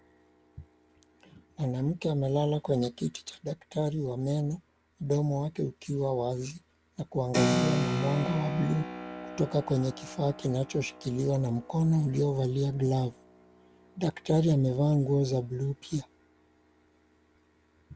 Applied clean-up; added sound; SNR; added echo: none; Keyboard (musical); 9 dB; none.